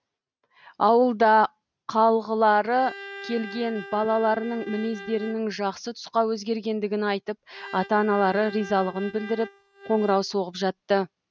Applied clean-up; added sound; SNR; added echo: neural mask model RNNoise.